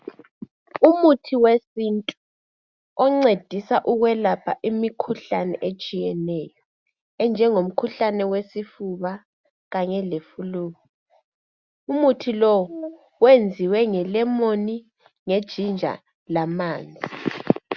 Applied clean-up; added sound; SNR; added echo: none; none; none; none.